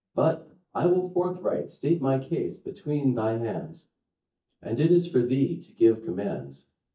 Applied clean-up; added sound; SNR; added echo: neural mask model DeepFilterNet 3.